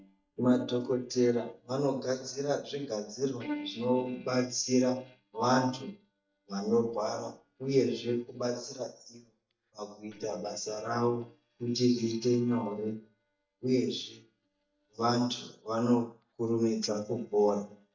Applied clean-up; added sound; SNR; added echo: neural mask model DeepFilterNet 3.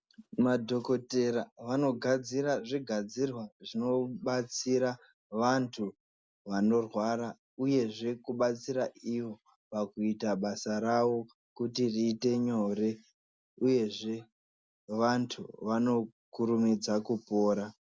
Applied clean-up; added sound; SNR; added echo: none; none; none; none.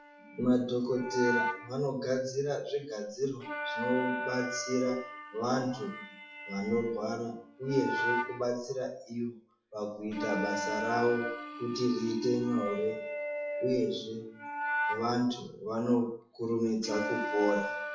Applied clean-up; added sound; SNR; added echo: classical method WPE with log-MMSE.